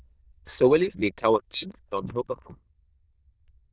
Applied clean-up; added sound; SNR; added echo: neural diffusion model UNIVERSE++.